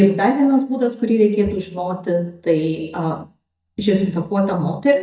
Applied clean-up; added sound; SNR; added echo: neural mask model DeepFilterNet 3.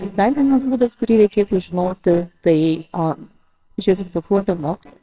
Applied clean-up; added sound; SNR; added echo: neural separator model SepFormer WHAMR!.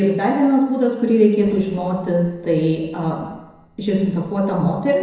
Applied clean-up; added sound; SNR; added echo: neural separator model SepFormer DNS4.